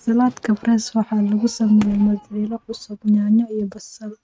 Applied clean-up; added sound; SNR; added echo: neural mask model RNNoise.